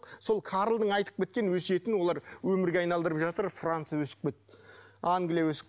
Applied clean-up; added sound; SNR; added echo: none; none; none; none.